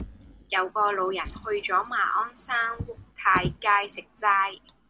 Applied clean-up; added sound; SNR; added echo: none; Drawer open or close; 14 dB; none.